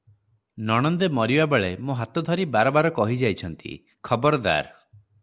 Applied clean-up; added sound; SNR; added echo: none; none; none; none.